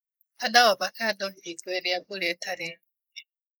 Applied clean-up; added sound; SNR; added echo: neural mask model Resemble Enhance denoiser.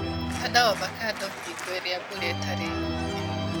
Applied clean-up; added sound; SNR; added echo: none; Organ; 1 dB; none.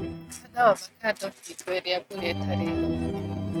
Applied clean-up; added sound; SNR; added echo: neural mask model RNNoise.